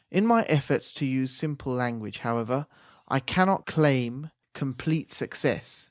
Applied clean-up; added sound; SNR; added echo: none; none; none; none.